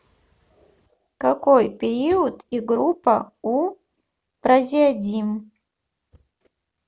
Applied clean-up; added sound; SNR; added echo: none; none; none; none.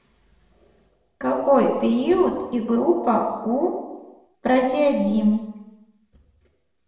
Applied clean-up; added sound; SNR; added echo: none; none; none; reverberation time 1.0 s.